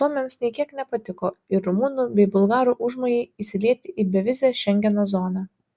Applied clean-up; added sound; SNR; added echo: none; none; none; none.